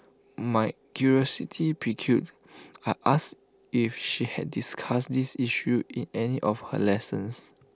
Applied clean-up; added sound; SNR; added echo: none; none; none; none.